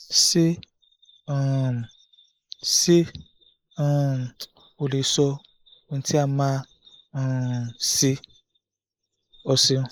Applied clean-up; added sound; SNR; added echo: neural mask model Resemble Enhance denoiser.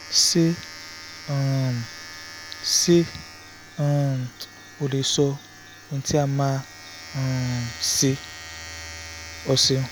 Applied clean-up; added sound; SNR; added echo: none; Domestic sounds, home sounds; 15 dB; none.